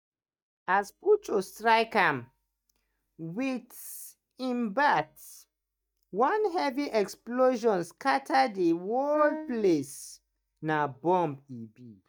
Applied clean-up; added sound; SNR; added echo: neural mask model DeepFilterNet 3.